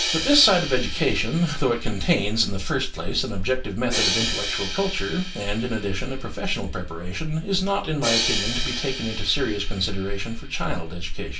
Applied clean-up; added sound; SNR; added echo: none; Crash cymbal; 8 dB; reverberation time 0.2 s.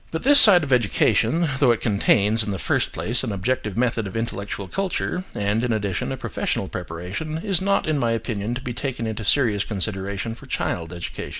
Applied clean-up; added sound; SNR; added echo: none; none; none; none.